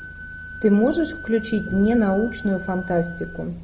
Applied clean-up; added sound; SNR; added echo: none; Wind instrument, woodwind instrument; 15 dB; none.